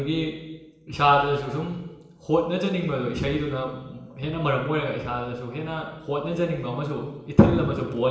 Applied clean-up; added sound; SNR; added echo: none; none; none; reverberation time 1.1 s.